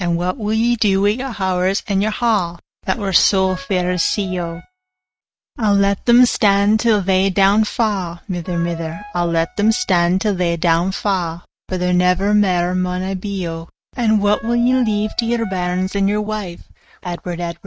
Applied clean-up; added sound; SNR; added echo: neural mask model RNNoise.